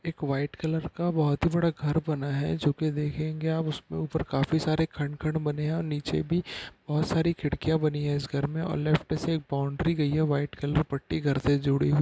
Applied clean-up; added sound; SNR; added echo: none; none; none; none.